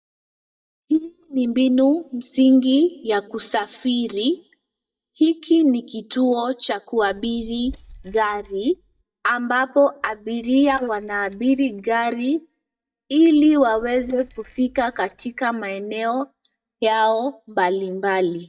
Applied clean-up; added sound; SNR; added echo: neural mask model DeepFilterNet 3.